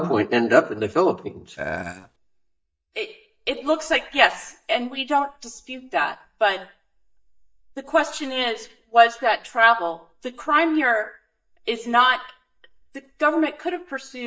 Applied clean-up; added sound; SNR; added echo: neural mask model DeepFilterNet 3.